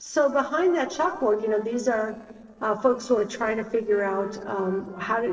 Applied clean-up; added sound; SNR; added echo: neural separator model SepFormer DNS4.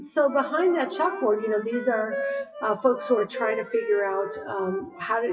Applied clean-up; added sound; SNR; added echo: classical method WPE with log-MMSE.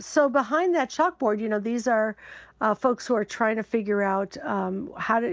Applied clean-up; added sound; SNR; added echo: none; none; none; none.